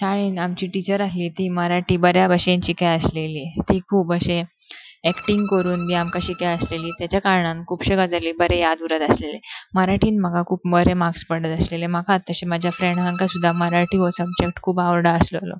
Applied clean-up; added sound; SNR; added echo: classical method Wiener filter.